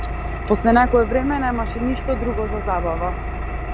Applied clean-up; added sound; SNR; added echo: none; Engine; 4 dB; none.